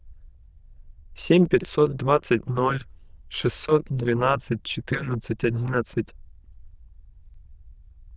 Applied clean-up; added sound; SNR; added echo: neural diffusion model UNIVERSE++.